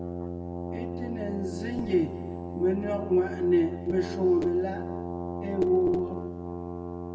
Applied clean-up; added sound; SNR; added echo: none; Brass instrument; 6 dB; reverberation time 1.8 s.